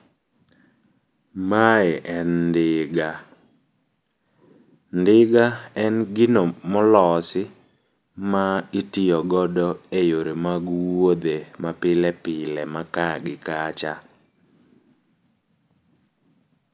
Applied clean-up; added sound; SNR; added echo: none; none; none; none.